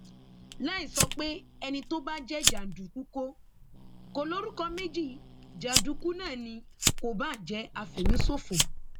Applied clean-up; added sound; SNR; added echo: none; Growling + Fire; -3 dB; none.